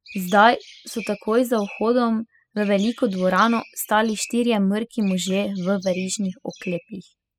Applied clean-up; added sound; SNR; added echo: classical method spectral subtraction.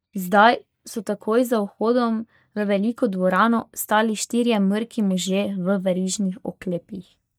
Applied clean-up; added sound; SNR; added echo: neural mask model DeepFilterNet 3.